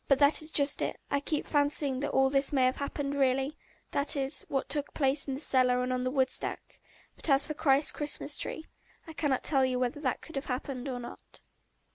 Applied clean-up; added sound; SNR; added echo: none; none; none; none.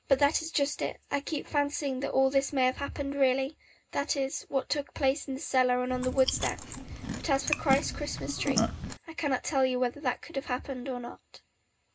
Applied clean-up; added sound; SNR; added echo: none; Chewing, mastication; 3 dB; reverberation time 0.2 s.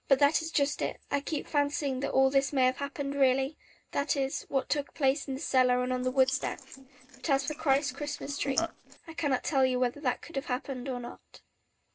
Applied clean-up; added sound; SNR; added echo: neural separator model SepFormer DNS4.